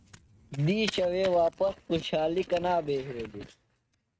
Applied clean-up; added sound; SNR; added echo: neural mask model RNNoise.